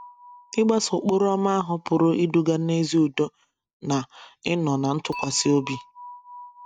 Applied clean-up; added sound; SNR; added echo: neural mask model RNNoise.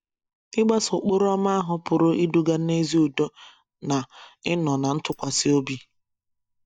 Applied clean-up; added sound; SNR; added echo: neural mask model DeepFilterNet 3.